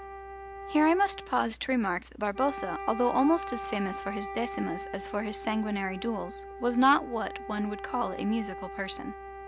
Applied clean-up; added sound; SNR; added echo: none; Wind instrument, woodwind instrument; 11 dB; none.